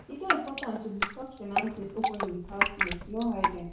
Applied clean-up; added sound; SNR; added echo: none; Drip; -3 dB; reverberation time 0.6 s.